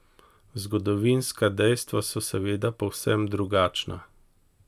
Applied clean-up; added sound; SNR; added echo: none; none; none; none.